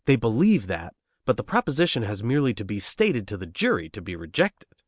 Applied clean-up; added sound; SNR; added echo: none; none; none; none.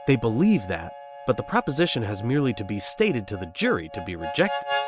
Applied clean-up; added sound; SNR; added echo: none; Harmonica; 11 dB; none.